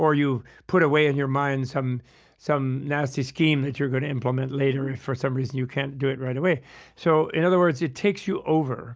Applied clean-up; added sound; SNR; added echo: none; none; none; none.